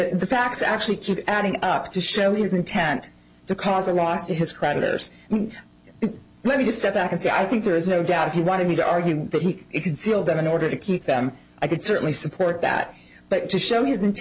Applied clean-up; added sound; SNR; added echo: none; none; none; none.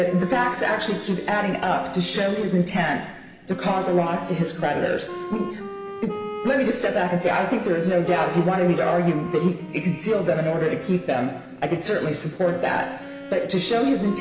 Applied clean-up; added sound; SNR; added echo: none; Wind instrument, woodwind instrument; 13 dB; reverberation time 2.0 s.